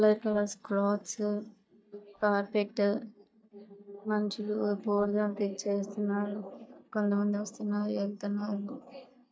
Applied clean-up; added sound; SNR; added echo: neural mask model DeepFilterNet 3.